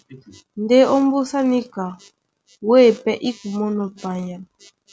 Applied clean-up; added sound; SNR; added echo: none; none; none; none.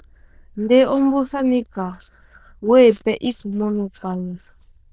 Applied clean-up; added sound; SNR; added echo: neural diffusion model UNIVERSE++.